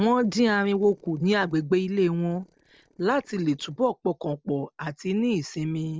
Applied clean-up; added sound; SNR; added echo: neural separator model SepFormer DNS4.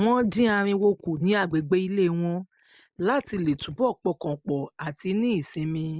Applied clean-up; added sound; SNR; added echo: neural mask model Resemble Enhance denoiser.